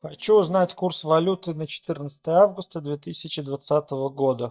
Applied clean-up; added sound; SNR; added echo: neural mask model DeepFilterNet 3.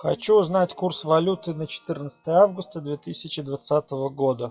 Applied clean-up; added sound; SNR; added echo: classical method WPE with log-MMSE.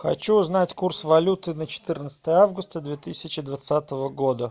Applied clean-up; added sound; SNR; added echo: none; none; none; none.